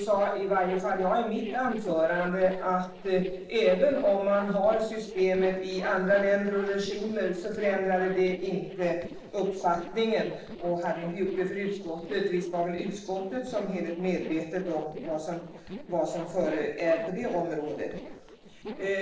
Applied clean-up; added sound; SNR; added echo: neural separator model SepFormer DNS4.